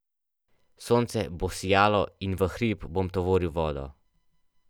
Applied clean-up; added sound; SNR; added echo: none; none; none; none.